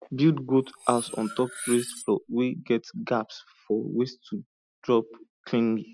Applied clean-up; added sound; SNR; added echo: classical method spectral subtraction.